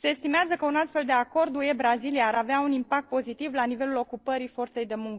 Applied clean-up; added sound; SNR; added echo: neural separator model SepFormer DNS4.